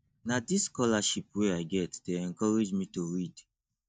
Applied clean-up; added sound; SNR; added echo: neural mask model DeepFilterNet 3.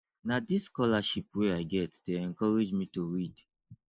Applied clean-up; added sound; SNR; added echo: neural mask model Resemble Enhance denoiser.